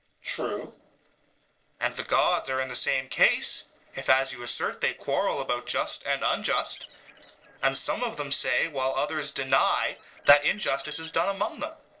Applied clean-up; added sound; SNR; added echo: neural separator model SepFormer DNS4.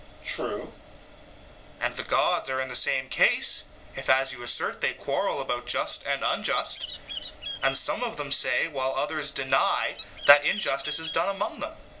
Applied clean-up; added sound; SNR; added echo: none; Bird; 10 dB; none.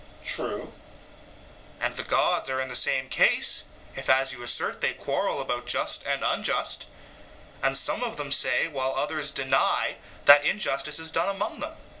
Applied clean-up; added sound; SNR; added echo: none; none; none; none.